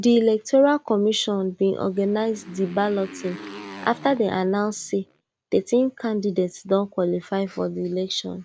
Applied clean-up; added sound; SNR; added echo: none; Motorcycle; 18 dB; none.